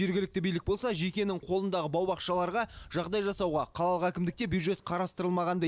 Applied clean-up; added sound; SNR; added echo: none; none; none; none.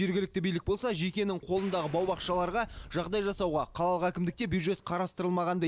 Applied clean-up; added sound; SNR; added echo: none; Explosion; 20 dB; none.